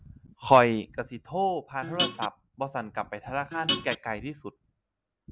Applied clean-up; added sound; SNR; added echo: none; Guitar; 1 dB; none.